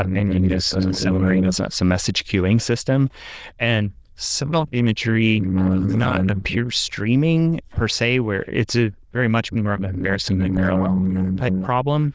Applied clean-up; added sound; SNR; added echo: neural diffusion model UNIVERSE++.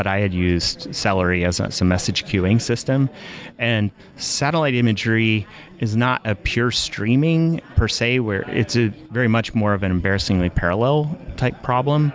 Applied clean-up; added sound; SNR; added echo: none; none; none; none.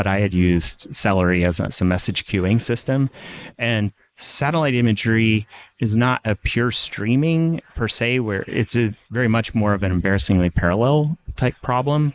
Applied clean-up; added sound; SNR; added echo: neural mask model Resemble Enhance denoiser.